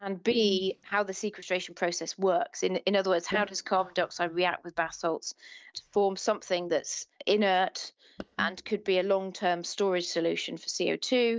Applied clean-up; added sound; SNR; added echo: neural mask model DeepFilterNet 3.